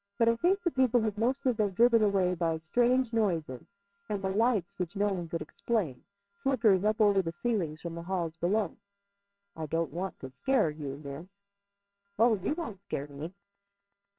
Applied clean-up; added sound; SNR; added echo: neural separator model SepFormer WHAMR!.